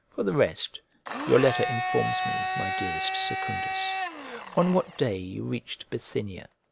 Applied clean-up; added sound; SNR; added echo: none; Domestic sounds, home sounds; 4 dB; none.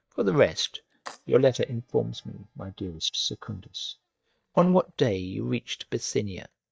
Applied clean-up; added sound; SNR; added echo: neural mask model DeepFilterNet 3.